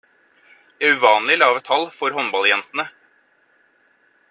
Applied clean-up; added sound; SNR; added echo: none; none; none; none.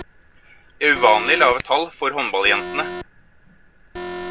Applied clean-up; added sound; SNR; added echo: none; Alarm + Hands; 12 dB; none.